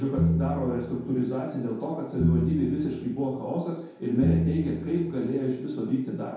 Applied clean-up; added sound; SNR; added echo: none; Piano; 2 dB; reverberation time 0.8 s.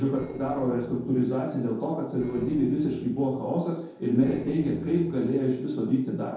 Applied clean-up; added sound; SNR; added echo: neural separator model SepFormer DNS4.